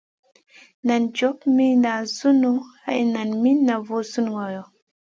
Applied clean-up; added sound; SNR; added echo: none; none; none; none.